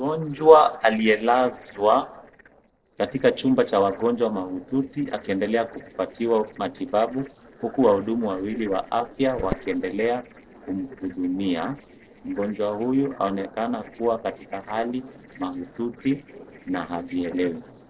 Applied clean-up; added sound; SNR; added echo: neural separator model SepFormer DNS4.